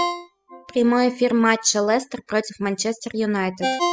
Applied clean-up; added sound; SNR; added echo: classical method spectral subtraction.